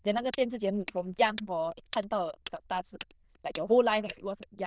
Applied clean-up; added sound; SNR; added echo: neural diffusion model UNIVERSE++.